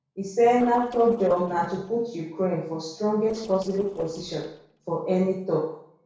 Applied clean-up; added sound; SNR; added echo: neural separator model SepFormer DNS4.